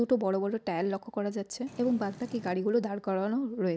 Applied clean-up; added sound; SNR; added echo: none; Purr; 16 dB; none.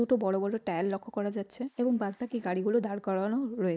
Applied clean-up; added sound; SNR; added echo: neural mask model Resemble Enhance denoiser.